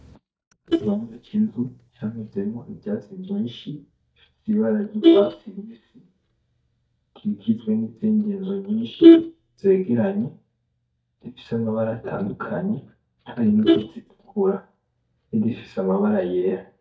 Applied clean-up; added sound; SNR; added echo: neural mask model DeepFilterNet 3.